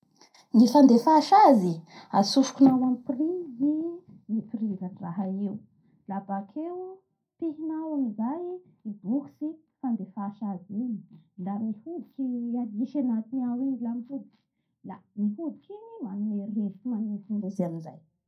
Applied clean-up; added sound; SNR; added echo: none; none; none; reverberation time 0.2 s.